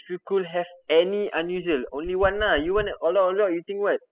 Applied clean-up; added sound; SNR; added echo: classical method spectral subtraction.